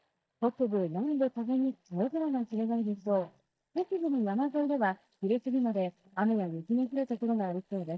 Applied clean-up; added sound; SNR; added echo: neural mask model DeepFilterNet 3.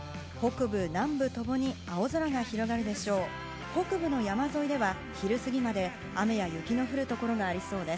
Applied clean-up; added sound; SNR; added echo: none; none; none; none.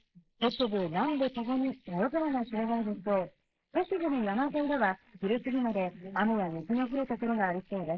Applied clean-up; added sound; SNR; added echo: neural mask model Resemble Enhance denoiser.